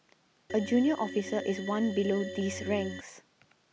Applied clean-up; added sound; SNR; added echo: none; Organ; 10 dB; none.